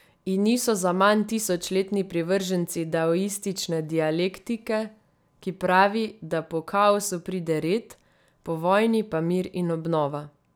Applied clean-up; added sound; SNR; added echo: none; none; none; none.